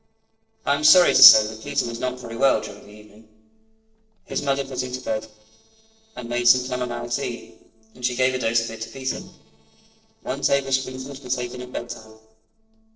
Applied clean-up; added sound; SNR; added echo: neural separator model SepFormer DNS4.